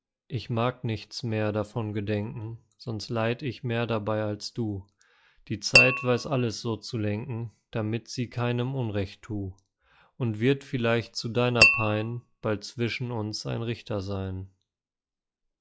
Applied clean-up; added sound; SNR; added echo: classical method log-MMSE.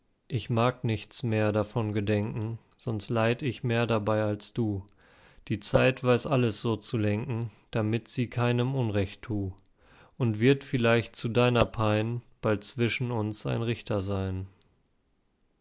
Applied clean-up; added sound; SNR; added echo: neural mask model Resemble Enhance denoiser.